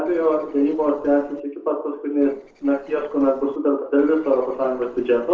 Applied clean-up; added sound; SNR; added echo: neural separator model SepFormer DNS4.